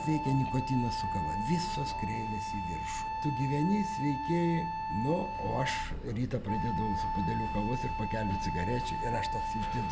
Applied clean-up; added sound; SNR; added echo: none; Wind instrument, woodwind instrument; 3 dB; none.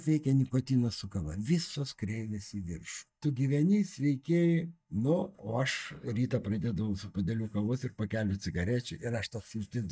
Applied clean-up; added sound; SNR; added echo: neural mask model DeepFilterNet 3.